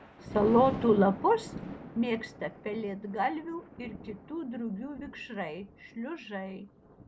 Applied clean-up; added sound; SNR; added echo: none; Thunder; 12 dB; none.